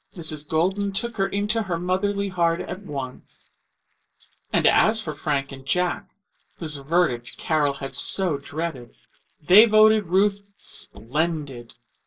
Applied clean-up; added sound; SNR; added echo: neural separator model SepFormer DNS4.